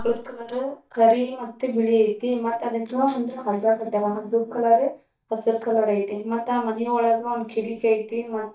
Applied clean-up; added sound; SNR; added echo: neural mask model DeepFilterNet 3.